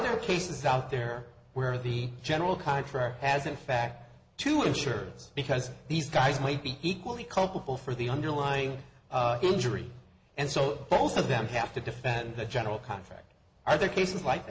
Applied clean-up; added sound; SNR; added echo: none; none; none; none.